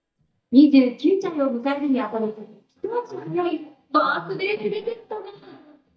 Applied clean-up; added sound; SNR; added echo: neural mask model DeepFilterNet 3.